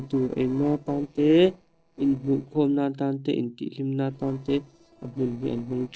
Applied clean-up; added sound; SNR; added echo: neural separator model SepFormer DNS4.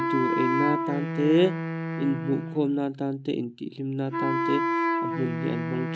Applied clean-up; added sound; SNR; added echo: none; Wind instrument, woodwind instrument; 1 dB; none.